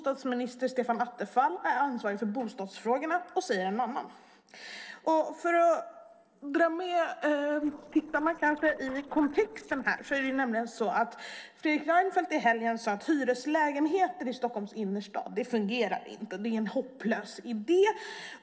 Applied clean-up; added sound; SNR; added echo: neural separator model SepFormer DNS4.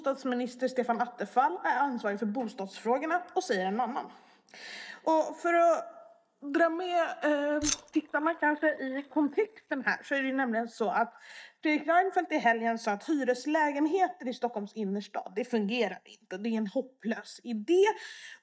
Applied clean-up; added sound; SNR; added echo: neural mask model DeepFilterNet 3.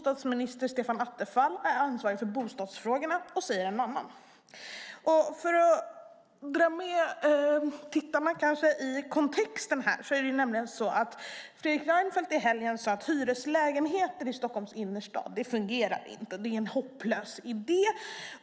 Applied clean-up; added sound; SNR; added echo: none; none; none; none.